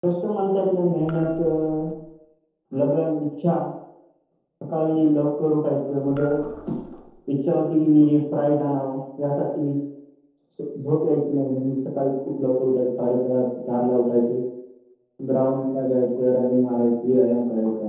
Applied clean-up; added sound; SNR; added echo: neural separator model SepFormer DNS4.